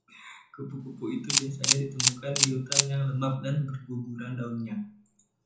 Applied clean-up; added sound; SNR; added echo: none; Camera; -4 dB; reverberation time 0.6 s.